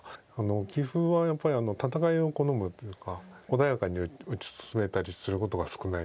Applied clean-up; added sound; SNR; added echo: none; none; none; none.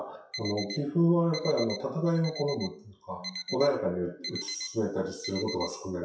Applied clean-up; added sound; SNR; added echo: classical method WPE with log-MMSE.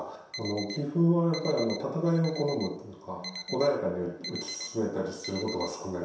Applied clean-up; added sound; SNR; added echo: none; Alarm; 13 dB; reverberation time 0.7 s.